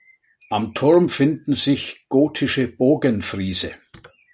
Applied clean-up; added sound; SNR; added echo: none; none; none; none.